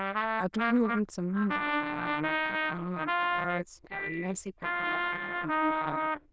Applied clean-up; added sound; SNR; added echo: neural diffusion model UNIVERSE++.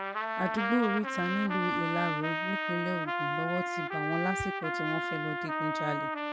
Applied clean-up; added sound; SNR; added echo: none; Trumpet; -1 dB; none.